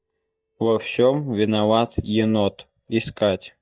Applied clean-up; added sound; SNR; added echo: neural mask model DeepFilterNet 3.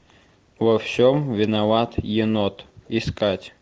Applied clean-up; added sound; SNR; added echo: none; none; none; none.